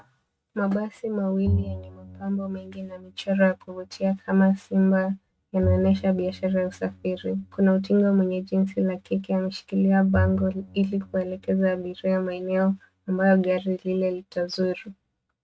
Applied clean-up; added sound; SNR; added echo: neural mask model RNNoise.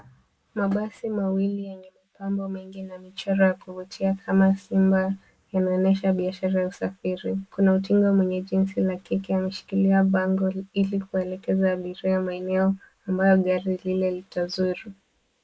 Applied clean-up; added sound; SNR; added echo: neural mask model Resemble Enhance denoiser.